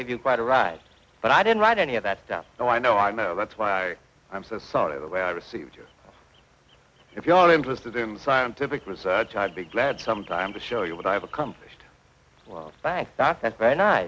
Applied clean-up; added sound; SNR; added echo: none; none; none; none.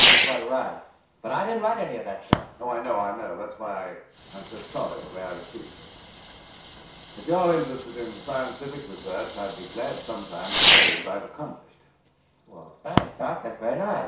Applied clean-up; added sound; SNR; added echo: none; Fireworks; -5 dB; reverberation time 0.6 s.